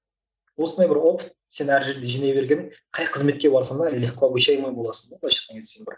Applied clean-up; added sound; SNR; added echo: none; none; none; none.